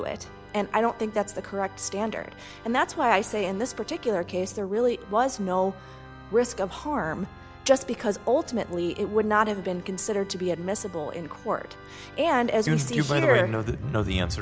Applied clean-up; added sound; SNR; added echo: none; Organ; 19 dB; none.